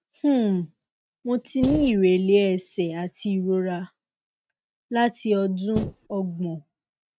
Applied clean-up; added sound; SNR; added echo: neural mask model RNNoise.